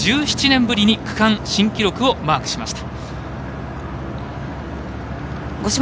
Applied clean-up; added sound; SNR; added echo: none; none; none; none.